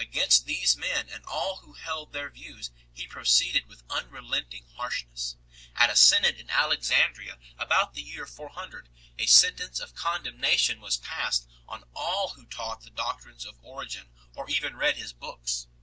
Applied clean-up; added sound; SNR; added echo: none; none; none; none.